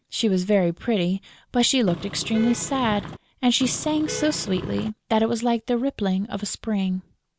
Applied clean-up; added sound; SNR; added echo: none; Vehicle horn, car horn, honking; 10 dB; none.